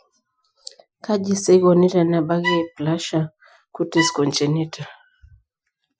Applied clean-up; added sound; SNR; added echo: classical method Wiener filter.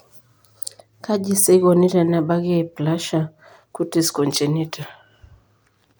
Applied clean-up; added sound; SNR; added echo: none; none; none; none.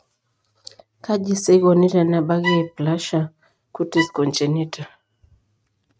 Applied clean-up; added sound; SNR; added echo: neural mask model RNNoise.